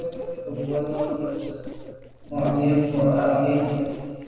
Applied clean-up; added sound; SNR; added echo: neural separator model SepFormer DNS4.